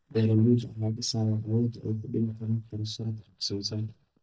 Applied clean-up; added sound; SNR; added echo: neural mask model DeepFilterNet 3.